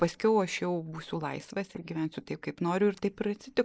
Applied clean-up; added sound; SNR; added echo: neural mask model Resemble Enhance denoiser.